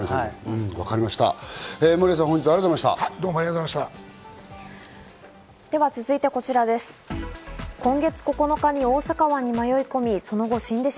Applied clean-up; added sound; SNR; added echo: none; none; none; none.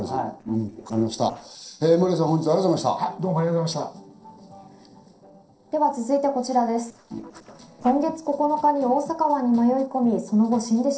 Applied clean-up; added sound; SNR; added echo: neural separator model SepFormer DNS4.